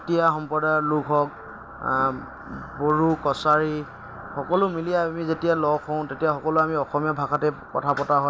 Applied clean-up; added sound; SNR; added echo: none; none; none; none.